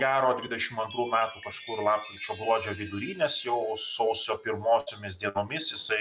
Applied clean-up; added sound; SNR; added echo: none; Chime; 16 dB; none.